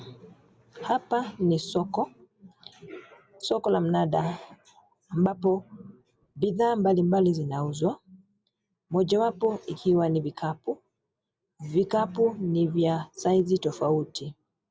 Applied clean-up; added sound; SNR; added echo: none; none; none; none.